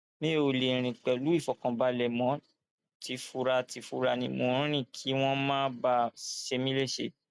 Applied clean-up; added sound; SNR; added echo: none; none; none; none.